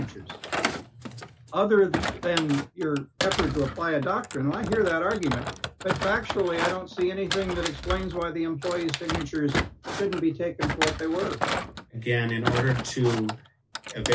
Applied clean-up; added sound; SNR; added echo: none; Thump, thud; 5 dB; none.